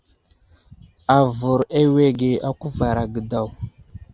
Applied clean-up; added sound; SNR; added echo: none; none; none; none.